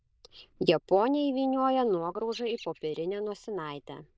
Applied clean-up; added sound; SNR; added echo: neural diffusion model UNIVERSE++.